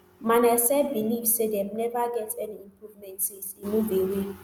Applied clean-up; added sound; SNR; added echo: none; none; none; none.